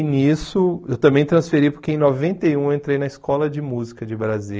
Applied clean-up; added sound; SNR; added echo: none; none; none; none.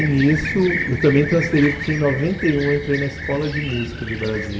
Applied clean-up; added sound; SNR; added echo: none; Fixed-wing aircraft, airplane; 7 dB; reverberation time 1.9 s.